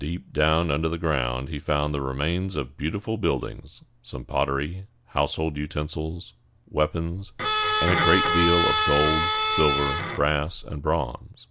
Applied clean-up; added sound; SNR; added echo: none; Bowed string instrument; -2 dB; none.